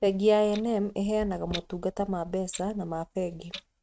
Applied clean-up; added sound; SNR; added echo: neural mask model RNNoise.